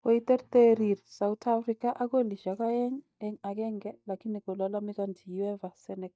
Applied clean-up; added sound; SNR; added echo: neural mask model DeepFilterNet 3.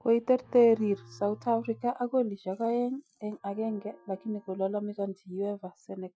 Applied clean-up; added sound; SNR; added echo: classical method Wiener filter.